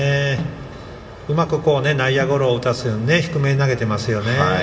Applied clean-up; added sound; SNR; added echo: none; Snare drum; 17 dB; reverberation time 2.7 s.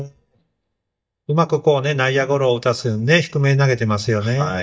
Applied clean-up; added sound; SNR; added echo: neural mask model DeepFilterNet 3.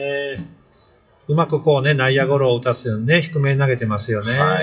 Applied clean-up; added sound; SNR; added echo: classical method WPE with log-MMSE.